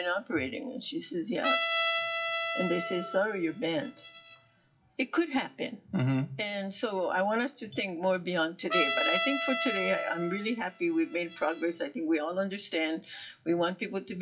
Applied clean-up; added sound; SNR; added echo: classical method WPE with log-MMSE.